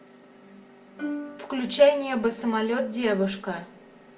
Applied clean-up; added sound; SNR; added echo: none; Plucked string instrument; 12 dB; reverberation time 1.8 s.